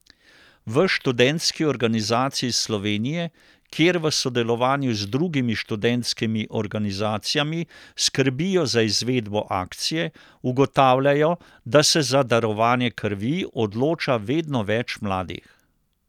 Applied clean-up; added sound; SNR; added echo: none; none; none; none.